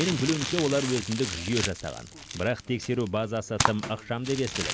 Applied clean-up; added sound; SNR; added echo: none; Crumpling, crinkling; 5 dB; none.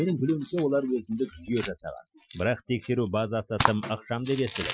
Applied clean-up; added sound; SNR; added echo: classical method Wiener filter.